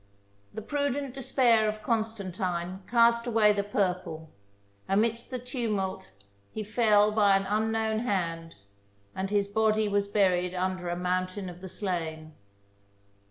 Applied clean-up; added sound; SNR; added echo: none; none; none; none.